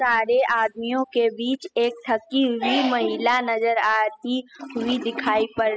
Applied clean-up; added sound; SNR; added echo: classical method spectral subtraction.